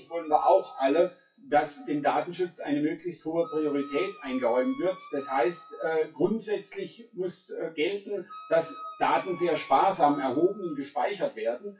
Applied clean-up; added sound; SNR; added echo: classical method WPE with log-MMSE.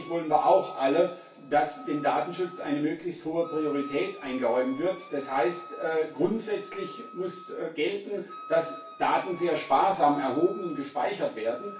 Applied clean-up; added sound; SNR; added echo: none; Wind instrument, woodwind instrument; 17 dB; reverberation time 0.3 s.